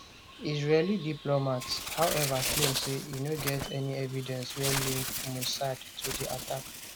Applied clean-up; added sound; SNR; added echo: none; Bird; 4 dB; none.